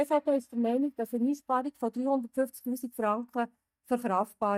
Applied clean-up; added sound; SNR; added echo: neural mask model DeepFilterNet 3.